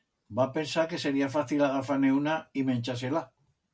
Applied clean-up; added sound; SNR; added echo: none; none; none; none.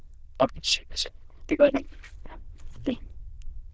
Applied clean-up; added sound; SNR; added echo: neural diffusion model UNIVERSE++.